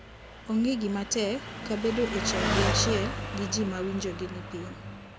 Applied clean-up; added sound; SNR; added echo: none; Engine; 2 dB; none.